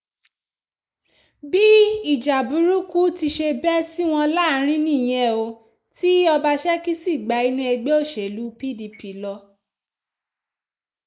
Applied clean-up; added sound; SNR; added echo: neural mask model Resemble Enhance denoiser.